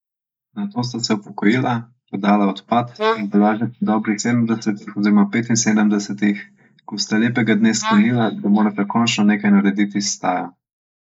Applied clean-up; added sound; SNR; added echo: neural mask model Resemble Enhance denoiser.